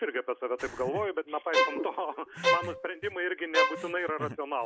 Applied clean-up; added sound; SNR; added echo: none; Bowed string instrument; -3 dB; none.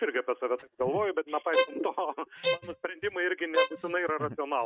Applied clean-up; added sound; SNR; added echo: neural mask model RNNoise.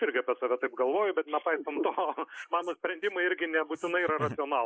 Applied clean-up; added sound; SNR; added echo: neural mask model Resemble Enhance denoiser.